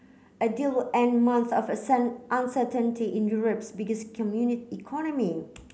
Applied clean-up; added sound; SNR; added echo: none; none; none; none.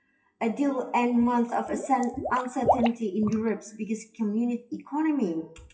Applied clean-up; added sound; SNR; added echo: classical method WPE with log-MMSE.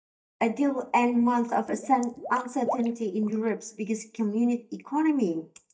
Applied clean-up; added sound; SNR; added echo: neural mask model DeepFilterNet 3.